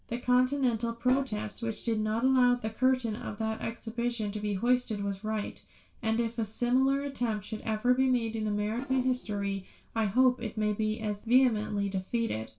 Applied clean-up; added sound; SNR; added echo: neural separator model SepFormer DNS4.